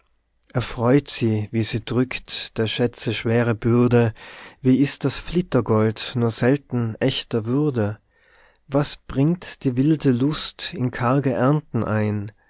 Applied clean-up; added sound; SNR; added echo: none; none; none; none.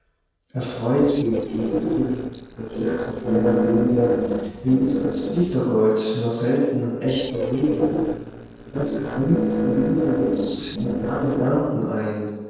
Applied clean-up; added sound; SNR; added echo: neural separator model SepFormer DNS4.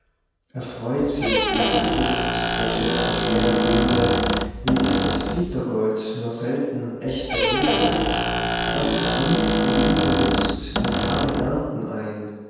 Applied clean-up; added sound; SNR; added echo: none; Squeak; -2 dB; reverberation time 1.2 s.